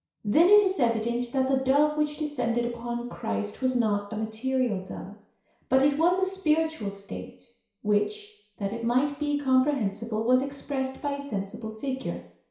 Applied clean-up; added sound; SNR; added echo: none; none; none; reverberation time 0.6 s.